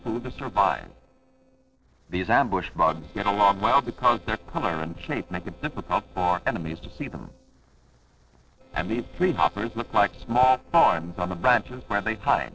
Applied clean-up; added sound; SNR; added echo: neural separator model SepFormer DNS4.